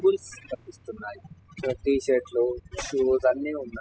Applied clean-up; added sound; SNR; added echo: classical method spectral subtraction.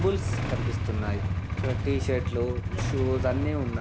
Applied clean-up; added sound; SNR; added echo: none; Idling / Engine starting / Motorcycle / Accelerating, revving, vroom; -3 dB; none.